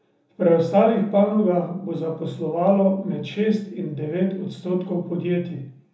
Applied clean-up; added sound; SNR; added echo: none; none; none; reverberation time 0.9 s.